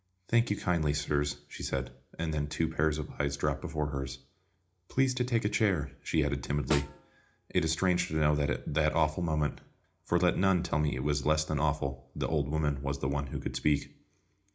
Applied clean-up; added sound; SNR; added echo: none; Snare drum; 10 dB; reverberation time 0.4 s.